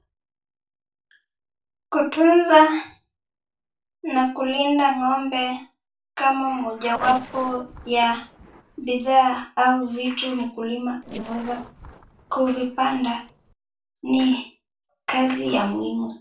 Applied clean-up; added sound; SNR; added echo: neural separator model SepFormer DNS4.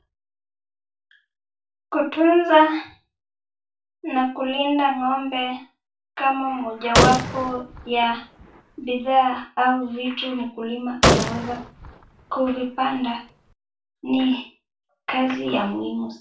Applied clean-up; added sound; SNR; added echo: none; Gunshot, gunfire; 1 dB; reverberation time 0.3 s.